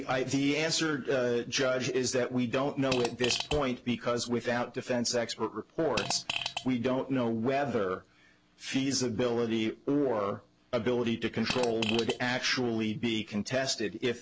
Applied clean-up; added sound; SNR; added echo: none; Fart; 6 dB; none.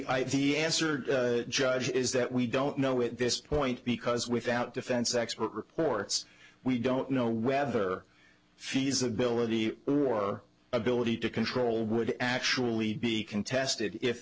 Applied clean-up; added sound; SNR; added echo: none; none; none; none.